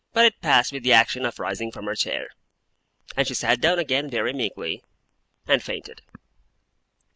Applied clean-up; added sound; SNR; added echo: neural mask model Resemble Enhance denoiser.